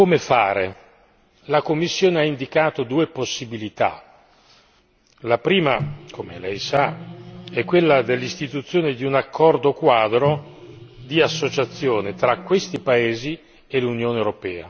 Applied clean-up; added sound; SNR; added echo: none; Microwave oven; 14 dB; none.